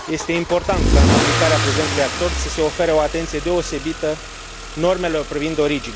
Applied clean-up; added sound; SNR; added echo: none; Engine starting / Accelerating, revving, vroom / Car; 0 dB; none.